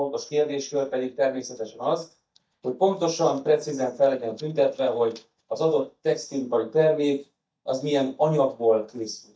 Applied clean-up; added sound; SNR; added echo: neural mask model DeepFilterNet 3.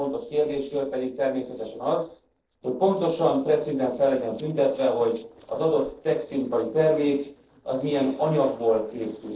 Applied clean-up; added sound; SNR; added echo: neural separator model SepFormer DNS4.